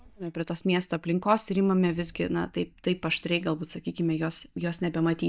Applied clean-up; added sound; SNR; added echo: neural mask model DeepFilterNet 3.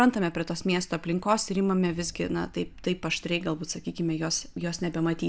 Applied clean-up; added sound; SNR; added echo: none; none; none; none.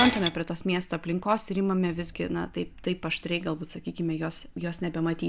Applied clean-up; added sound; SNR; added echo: none; Shatter; 6 dB; none.